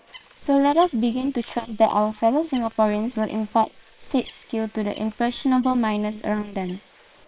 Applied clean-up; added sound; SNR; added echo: neural separator model SepFormer WHAM!.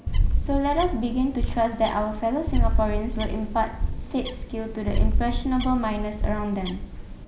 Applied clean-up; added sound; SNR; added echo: none; Bird; -1 dB; none.